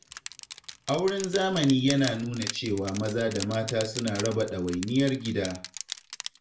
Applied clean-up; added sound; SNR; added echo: none; Crushing; 12 dB; reverberation time 0.3 s.